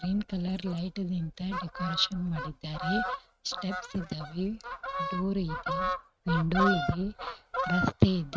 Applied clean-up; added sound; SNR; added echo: neural mask model RNNoise.